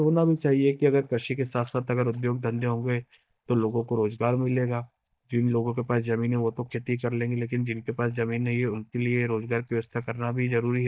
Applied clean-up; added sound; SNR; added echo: neural mask model DeepFilterNet 3.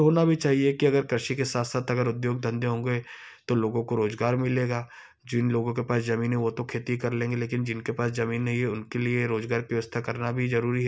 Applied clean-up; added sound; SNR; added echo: none; none; none; none.